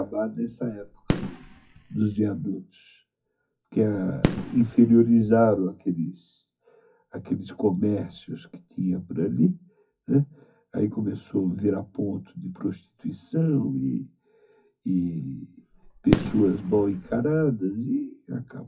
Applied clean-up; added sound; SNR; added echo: classical method WPE with log-MMSE.